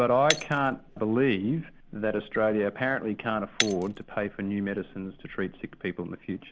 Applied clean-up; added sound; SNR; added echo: none; Shatter; 11 dB; none.